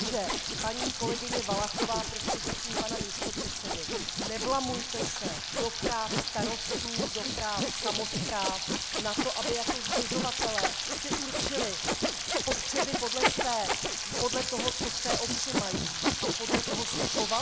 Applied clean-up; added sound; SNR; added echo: none; Frying (food) + Sawing; -5 dB; none.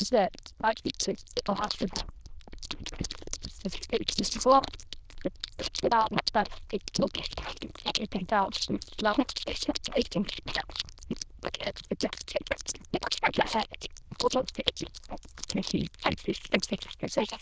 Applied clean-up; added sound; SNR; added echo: neural diffusion model UNIVERSE++.